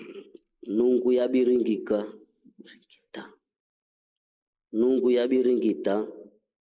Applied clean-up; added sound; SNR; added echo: neural mask model Resemble Enhance denoiser.